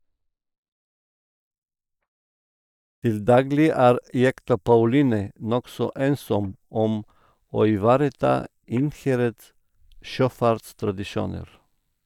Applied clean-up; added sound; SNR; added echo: neural mask model DeepFilterNet 3.